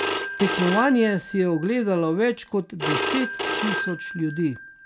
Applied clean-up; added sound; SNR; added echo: none; Telephone; -1 dB; none.